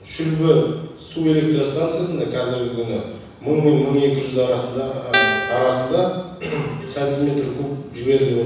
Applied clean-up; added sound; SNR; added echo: none; Guitar; 2 dB; reverberation time 1.1 s.